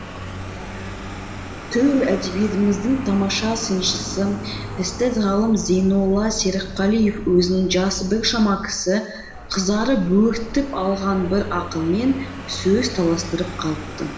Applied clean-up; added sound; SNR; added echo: none; Vehicle; 11 dB; reverberation time 0.9 s.